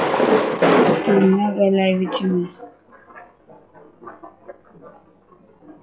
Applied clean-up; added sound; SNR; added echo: classical method log-MMSE.